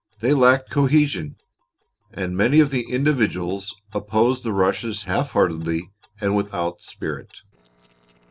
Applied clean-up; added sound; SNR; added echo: neural separator model SepFormer DNS4.